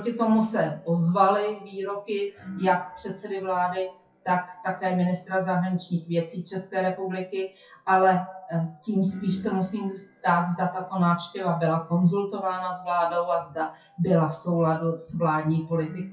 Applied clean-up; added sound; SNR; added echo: classical method WPE with log-MMSE.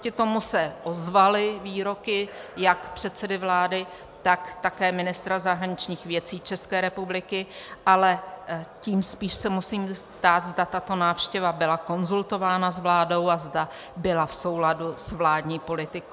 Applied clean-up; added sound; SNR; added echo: none; none; none; none.